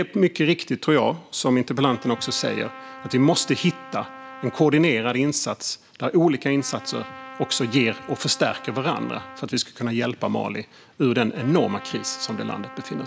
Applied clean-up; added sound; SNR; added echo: none; Trumpet; 19 dB; none.